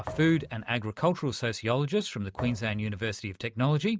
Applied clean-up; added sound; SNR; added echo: neural mask model RNNoise.